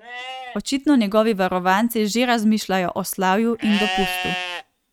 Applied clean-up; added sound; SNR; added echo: neural mask model RNNoise.